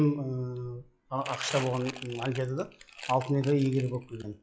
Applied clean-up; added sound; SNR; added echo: classical method log-MMSE.